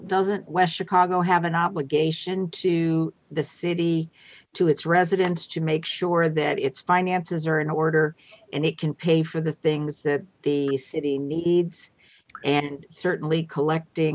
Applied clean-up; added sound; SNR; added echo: none; none; none; none.